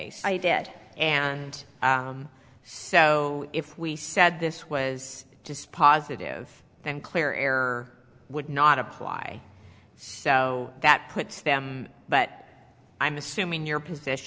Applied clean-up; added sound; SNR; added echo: none; none; none; none.